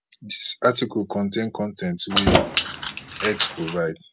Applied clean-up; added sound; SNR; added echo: none; Keys jangling; -2 dB; none.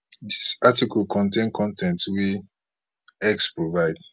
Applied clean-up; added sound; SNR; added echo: none; none; none; none.